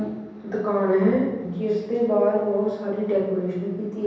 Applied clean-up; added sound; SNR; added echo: none; none; none; reverberation time 1.1 s.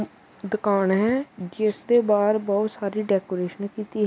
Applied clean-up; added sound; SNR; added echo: none; none; none; none.